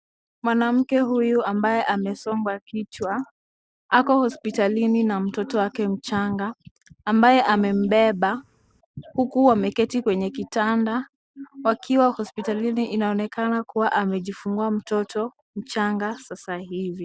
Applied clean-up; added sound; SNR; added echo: neural mask model DeepFilterNet 3.